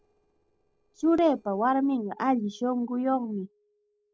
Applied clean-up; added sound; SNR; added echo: neural separator model SepFormer DNS4.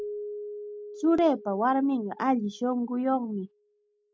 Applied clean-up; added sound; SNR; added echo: none; Keyboard (musical); 14 dB; none.